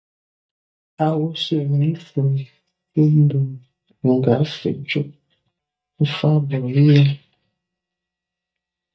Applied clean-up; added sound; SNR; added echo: neural mask model DeepFilterNet 3.